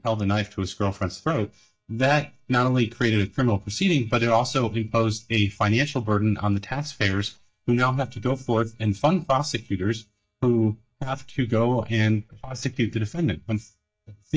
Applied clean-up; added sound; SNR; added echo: neural mask model DeepFilterNet 3.